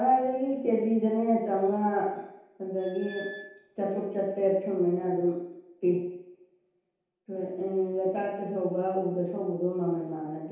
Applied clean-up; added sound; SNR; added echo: none; Squeak; 16 dB; reverberation time 0.9 s.